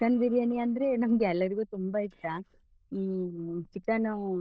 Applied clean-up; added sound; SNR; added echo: neural diffusion model UNIVERSE++.